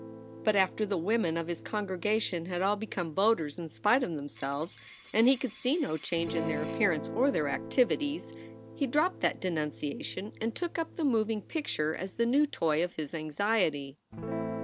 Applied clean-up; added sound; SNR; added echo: none; Guitar + Coin (dropping); 12 dB; none.